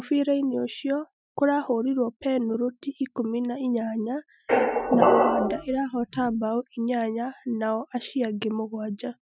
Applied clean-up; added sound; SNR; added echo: classical method Wiener filter.